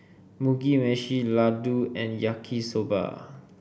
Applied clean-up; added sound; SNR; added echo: none; none; none; none.